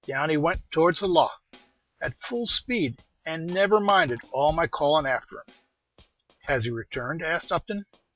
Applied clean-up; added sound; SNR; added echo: neural mask model RNNoise.